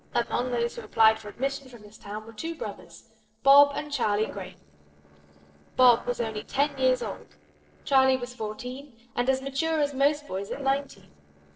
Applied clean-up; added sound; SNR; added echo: neural separator model SepFormer DNS4.